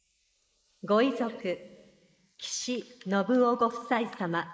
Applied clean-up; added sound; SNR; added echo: neural mask model Resemble Enhance denoiser.